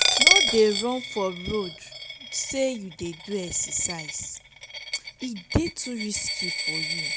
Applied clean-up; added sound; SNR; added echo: none; Coin (dropping); -1 dB; none.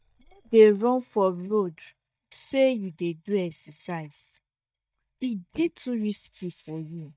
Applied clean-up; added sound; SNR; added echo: neural mask model DeepFilterNet 3.